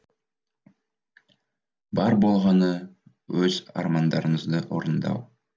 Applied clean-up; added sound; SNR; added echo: none; none; none; none.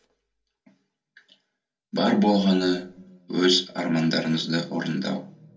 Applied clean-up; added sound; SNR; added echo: none; none; none; reverberation time 0.3 s.